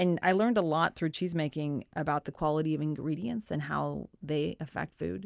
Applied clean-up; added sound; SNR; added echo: none; none; none; none.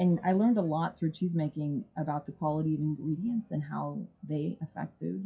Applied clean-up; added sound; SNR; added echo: classical method WPE with log-MMSE.